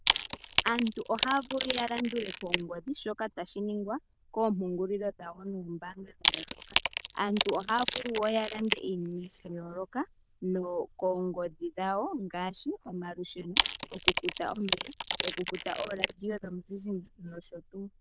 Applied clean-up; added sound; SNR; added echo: neural diffusion model UNIVERSE++.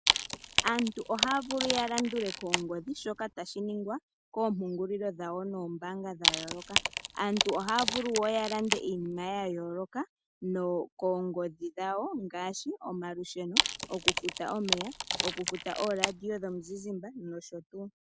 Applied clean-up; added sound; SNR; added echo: none; Wood; -1 dB; none.